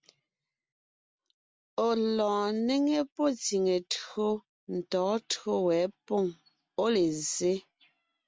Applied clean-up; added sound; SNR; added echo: none; none; none; none.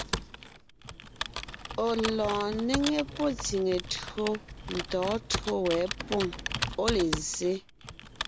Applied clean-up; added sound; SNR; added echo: none; Computer keyboard; 6 dB; none.